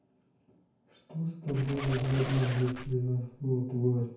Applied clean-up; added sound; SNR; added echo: none; Squeak; 9 dB; reverberation time 0.9 s.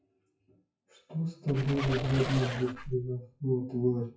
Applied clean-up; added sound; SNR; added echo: classical method WPE with log-MMSE.